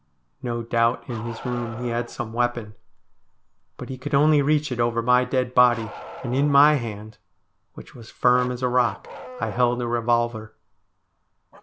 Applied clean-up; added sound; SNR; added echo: none; Bark; 18 dB; none.